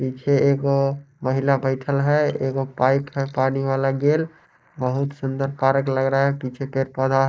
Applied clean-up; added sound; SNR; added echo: neural mask model Resemble Enhance denoiser.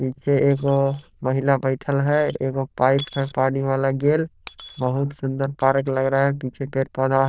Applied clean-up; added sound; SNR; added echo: neural diffusion model UNIVERSE++.